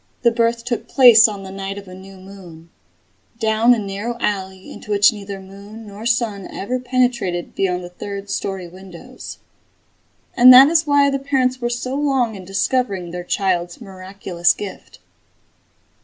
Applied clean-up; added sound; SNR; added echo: none; none; none; none.